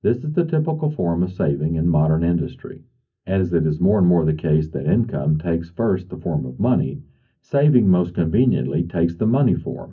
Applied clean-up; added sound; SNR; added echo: none; none; none; reverberation time 0.3 s.